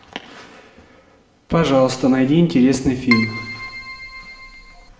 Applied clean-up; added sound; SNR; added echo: none; Keyboard (musical); 8 dB; reverberation time 0.8 s.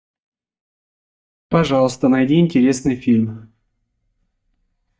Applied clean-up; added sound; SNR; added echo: neural mask model DeepFilterNet 3.